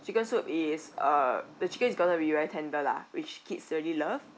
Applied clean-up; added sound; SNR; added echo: none; none; none; none.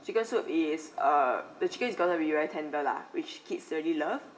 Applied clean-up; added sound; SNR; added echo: none; none; none; reverberation time 2.8 s.